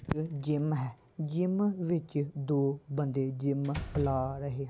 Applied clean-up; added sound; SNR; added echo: none; Slam; 15 dB; none.